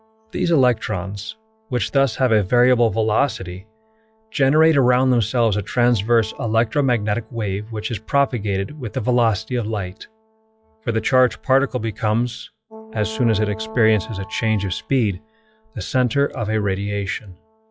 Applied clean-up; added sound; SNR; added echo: classical method log-MMSE.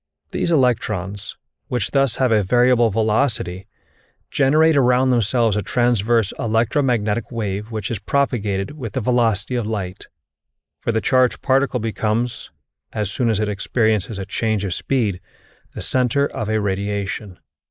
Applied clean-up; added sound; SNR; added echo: neural mask model Resemble Enhance denoiser.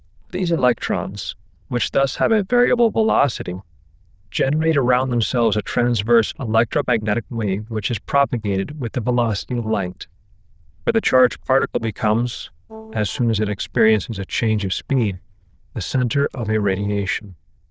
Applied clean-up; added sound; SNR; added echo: neural diffusion model UNIVERSE++.